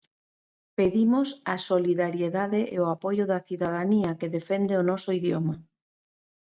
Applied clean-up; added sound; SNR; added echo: none; none; none; none.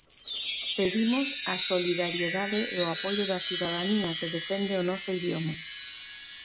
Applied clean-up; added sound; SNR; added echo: none; Chime; -3 dB; none.